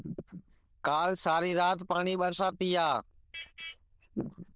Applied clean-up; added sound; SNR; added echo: neural diffusion model UNIVERSE++.